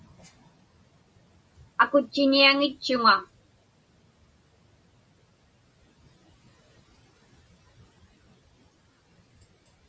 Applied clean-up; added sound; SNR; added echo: none; none; none; none.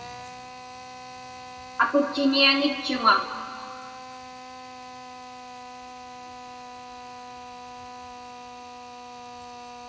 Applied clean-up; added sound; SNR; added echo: none; Drill; 12 dB; reverberation time 1.8 s.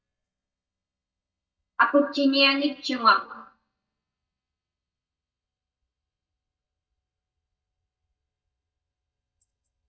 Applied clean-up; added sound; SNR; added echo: neural mask model DeepFilterNet 3.